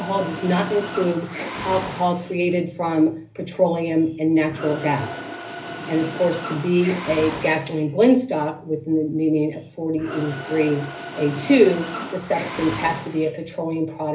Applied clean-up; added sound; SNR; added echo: none; Mechanisms; 12 dB; reverberation time 0.3 s.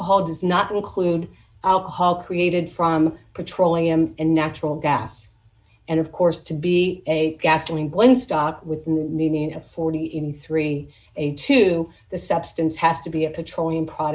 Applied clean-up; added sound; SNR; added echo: none; none; none; none.